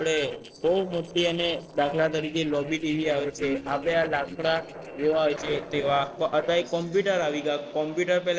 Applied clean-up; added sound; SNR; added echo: neural separator model SepFormer DNS4.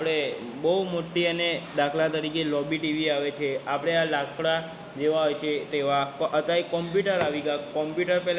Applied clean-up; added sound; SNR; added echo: none; none; none; none.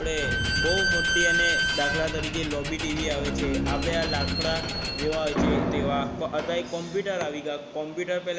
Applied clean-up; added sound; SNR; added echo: none; Squeak / Slam; -2 dB; none.